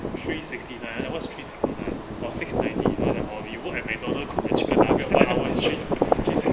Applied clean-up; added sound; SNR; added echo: none; none; none; none.